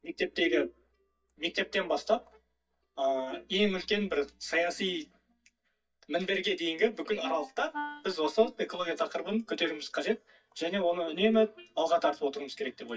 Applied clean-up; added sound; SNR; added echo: neural mask model DeepFilterNet 3.